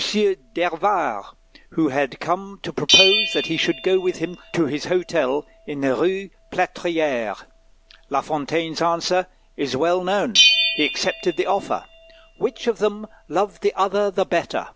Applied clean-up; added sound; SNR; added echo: none; Bell; 4 dB; none.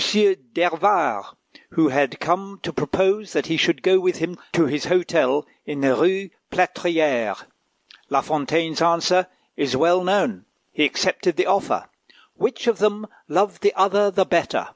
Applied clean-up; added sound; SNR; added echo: none; none; none; none.